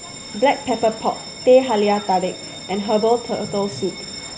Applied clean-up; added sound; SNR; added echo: none; Bell; 15 dB; none.